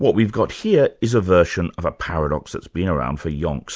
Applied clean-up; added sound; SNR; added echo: none; none; none; none.